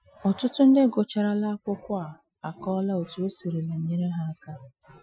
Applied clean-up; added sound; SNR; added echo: classical method Wiener filter.